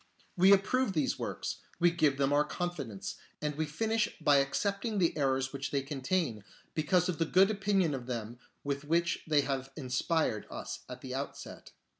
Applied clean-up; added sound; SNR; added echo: none; none; none; none.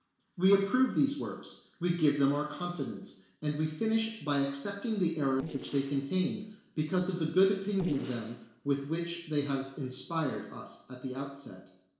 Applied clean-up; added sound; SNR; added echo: neural separator model SepFormer DNS4.